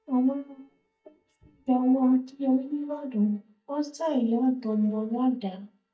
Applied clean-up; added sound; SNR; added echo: neural mask model DeepFilterNet 3.